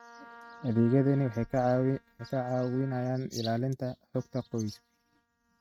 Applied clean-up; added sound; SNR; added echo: neural mask model RNNoise.